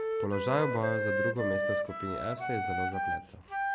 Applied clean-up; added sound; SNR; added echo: none; Wind instrument, woodwind instrument; -2 dB; none.